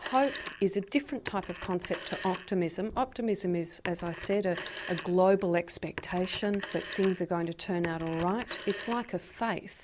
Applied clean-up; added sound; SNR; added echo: none; Telephone; 12 dB; none.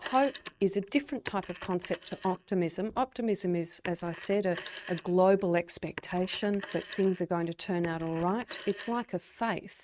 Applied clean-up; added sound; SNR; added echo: neural mask model RNNoise.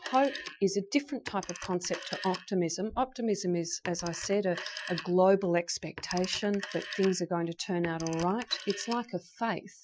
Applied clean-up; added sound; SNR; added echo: classical method Wiener filter.